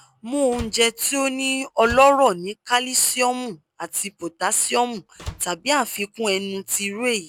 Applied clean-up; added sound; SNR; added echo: none; Slam; 17 dB; none.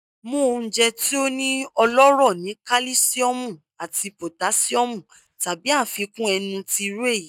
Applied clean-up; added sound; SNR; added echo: neural mask model DeepFilterNet 3.